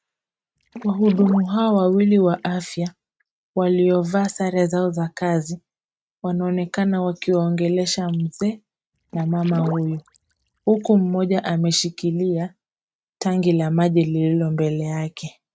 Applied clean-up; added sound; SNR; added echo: neural mask model RNNoise.